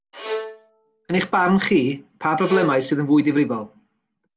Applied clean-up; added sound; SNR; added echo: none; Bowed string instrument; 14 dB; none.